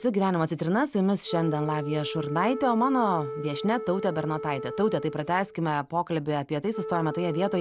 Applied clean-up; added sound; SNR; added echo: none; Wind instrument, woodwind instrument; 10 dB; none.